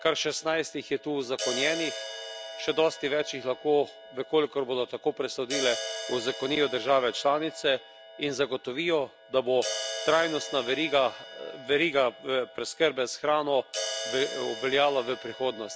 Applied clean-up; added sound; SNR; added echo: none; Crash cymbal; 11 dB; none.